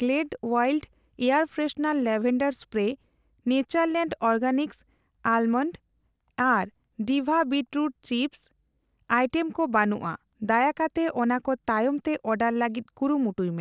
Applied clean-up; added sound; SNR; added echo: none; none; none; none.